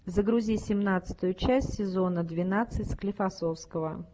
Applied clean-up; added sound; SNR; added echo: none; none; none; none.